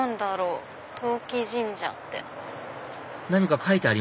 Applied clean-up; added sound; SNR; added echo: none; none; none; none.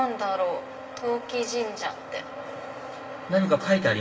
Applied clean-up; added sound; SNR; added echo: none; Wind instrument, woodwind instrument; 18 dB; reverberation time 1.5 s.